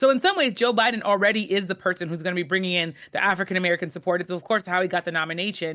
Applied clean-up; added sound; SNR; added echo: none; none; none; none.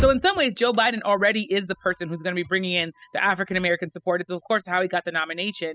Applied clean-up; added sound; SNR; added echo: classical method spectral subtraction.